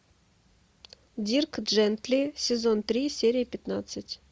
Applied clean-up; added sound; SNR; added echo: none; none; none; none.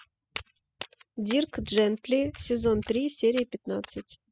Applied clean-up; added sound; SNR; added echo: classical method spectral subtraction.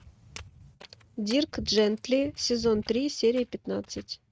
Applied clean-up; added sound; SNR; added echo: neural mask model RNNoise.